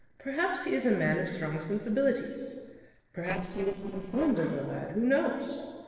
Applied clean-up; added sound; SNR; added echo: neural separator model SepFormer DNS4.